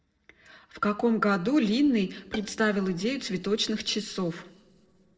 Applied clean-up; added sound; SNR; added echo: neural separator model SepFormer DNS4.